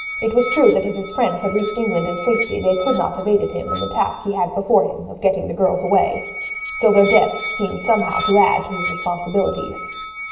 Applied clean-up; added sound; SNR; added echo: none; Musical instrument; 10 dB; reverberation time 1.0 s.